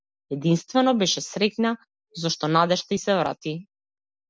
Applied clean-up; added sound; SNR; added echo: none; none; none; none.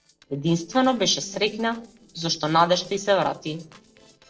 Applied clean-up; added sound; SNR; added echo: neural separator model SepFormer DNS4.